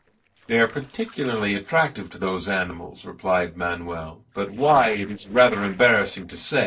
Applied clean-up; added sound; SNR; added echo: neural separator model SepFormer DNS4.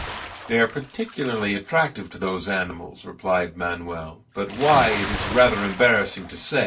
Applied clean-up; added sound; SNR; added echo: none; Bathtub (filling or washing) / Splash, splatter; 11 dB; reverberation time 0.2 s.